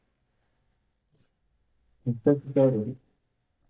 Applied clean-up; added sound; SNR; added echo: neural mask model DeepFilterNet 3.